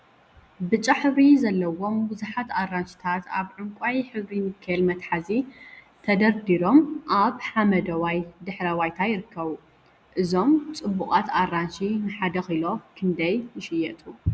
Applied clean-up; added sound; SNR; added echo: none; none; none; none.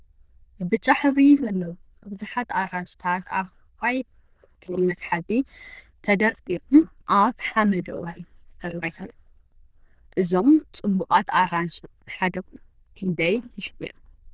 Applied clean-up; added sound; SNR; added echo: neural diffusion model UNIVERSE++.